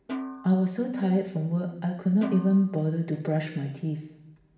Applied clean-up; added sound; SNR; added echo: none; Snare drum; 14 dB; reverberation time 0.9 s.